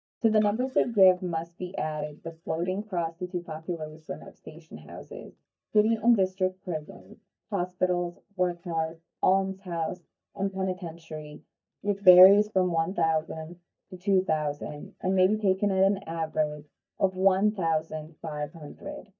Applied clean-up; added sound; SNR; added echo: neural mask model DeepFilterNet 3.